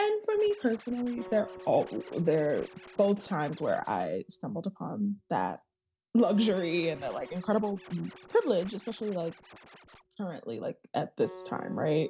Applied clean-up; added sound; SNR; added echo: none; Scratching (performance technique) + Acoustic guitar; 19 dB; none.